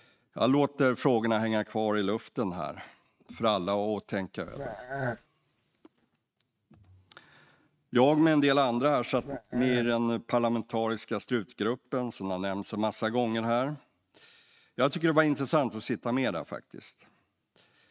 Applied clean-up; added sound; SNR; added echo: neural mask model RNNoise.